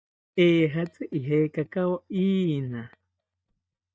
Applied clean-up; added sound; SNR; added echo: neural mask model DeepFilterNet 3.